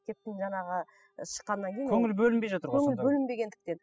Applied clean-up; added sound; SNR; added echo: classical method spectral subtraction.